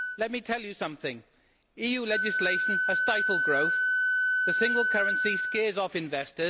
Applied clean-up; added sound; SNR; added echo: none; Wind instrument, woodwind instrument; -2 dB; none.